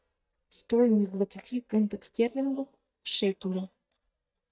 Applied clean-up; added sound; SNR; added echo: neural mask model DeepFilterNet 3.